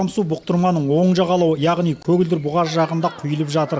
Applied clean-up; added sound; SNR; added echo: none; none; none; none.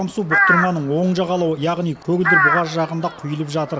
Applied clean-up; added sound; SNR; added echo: none; Crow; 1 dB; none.